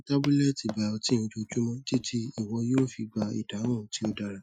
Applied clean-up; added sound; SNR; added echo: classical method Wiener filter.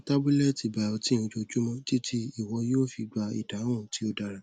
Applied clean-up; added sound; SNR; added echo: none; none; none; none.